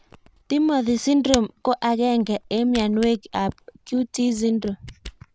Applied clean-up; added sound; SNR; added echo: none; Camera; 17 dB; none.